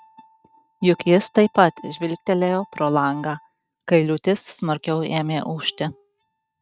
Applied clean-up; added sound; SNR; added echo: neural mask model RNNoise.